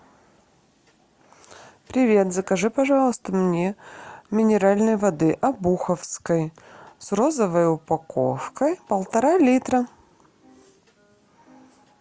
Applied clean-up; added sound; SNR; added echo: none; none; none; none.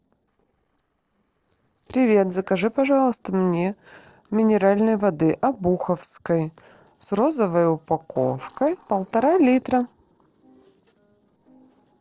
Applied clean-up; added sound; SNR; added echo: neural separator model SepFormer DNS4.